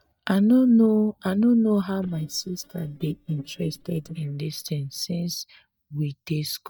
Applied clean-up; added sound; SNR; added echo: neural mask model DeepFilterNet 3.